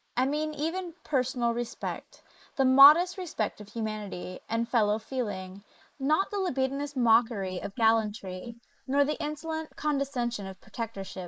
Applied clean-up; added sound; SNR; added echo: neural mask model Resemble Enhance denoiser.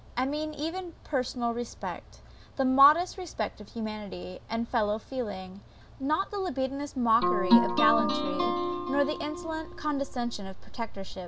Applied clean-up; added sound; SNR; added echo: none; Guitar; -1 dB; none.